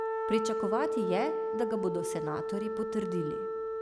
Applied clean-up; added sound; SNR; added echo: none; Wind instrument, woodwind instrument; -1 dB; none.